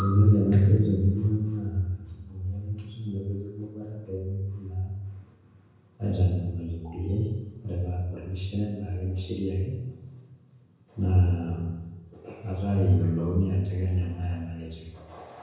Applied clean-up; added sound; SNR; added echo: none; none; none; reverberation time 1.0 s.